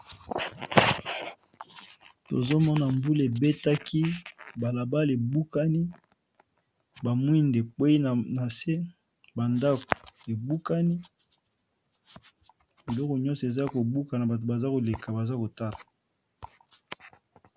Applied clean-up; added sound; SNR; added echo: none; none; none; none.